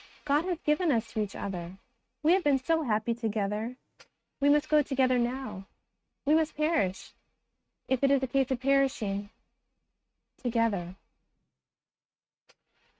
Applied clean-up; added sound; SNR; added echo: neural mask model RNNoise.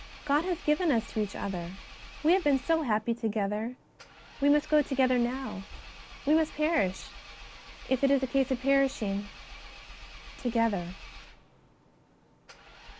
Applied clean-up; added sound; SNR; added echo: none; Engine; 17 dB; none.